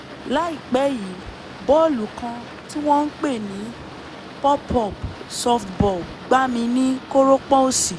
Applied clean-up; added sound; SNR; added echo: none; Boat, Water vehicle; 16 dB; none.